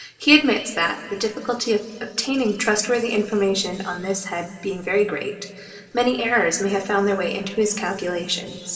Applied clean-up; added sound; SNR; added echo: none; none; none; reverberation time 2.3 s.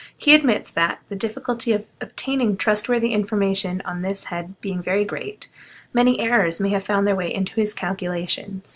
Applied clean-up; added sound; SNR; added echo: none; none; none; none.